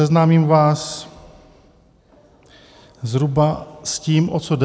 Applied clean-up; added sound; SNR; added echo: none; none; none; none.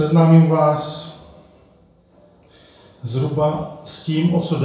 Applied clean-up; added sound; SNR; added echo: none; none; none; reverberation time 0.6 s.